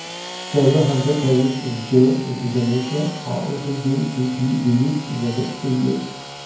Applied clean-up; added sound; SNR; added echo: none; Sawing / Engine; 13 dB; reverberation time 0.9 s.